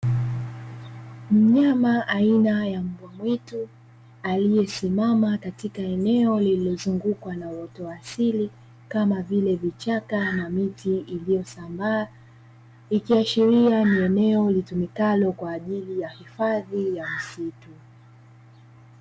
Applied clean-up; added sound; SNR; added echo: none; none; none; none.